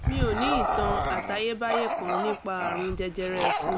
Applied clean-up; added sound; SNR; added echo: none; Bark / Growling; -2 dB; none.